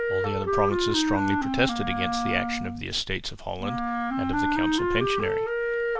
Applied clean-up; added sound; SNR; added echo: none; Wind instrument, woodwind instrument; -3 dB; none.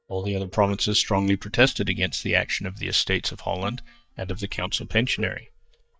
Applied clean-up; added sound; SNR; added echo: neural mask model DeepFilterNet 3.